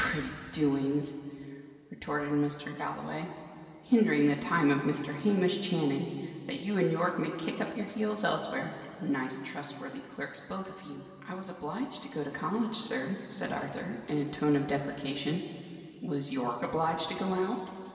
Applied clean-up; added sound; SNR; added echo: none; none; none; reverberation time 2.7 s.